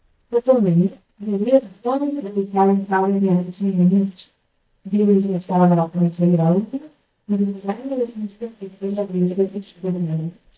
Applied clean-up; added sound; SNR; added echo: neural mask model DeepFilterNet 3.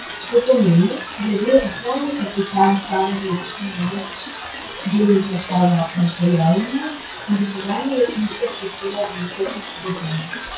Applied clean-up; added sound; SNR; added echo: classical method WPE with log-MMSE.